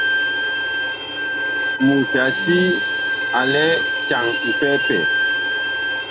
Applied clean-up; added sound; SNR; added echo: none; Bowed string instrument; -2 dB; none.